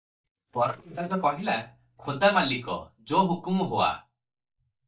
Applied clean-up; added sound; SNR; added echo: neural mask model DeepFilterNet 3.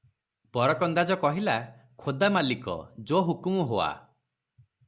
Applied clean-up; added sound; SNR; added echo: none; none; none; none.